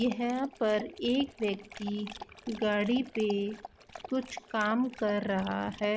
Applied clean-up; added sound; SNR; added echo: none; Dog; 16 dB; none.